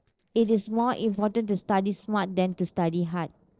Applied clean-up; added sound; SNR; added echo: neural separator model SepFormer DNS4.